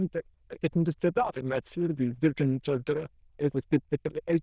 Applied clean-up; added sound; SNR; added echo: neural diffusion model UNIVERSE++.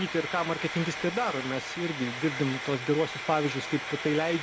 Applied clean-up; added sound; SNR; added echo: none; Frying (food); 7 dB; none.